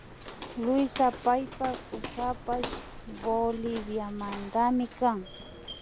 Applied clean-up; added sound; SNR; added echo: none; Walk, footsteps; 11 dB; none.